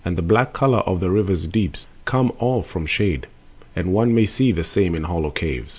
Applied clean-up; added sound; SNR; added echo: none; none; none; none.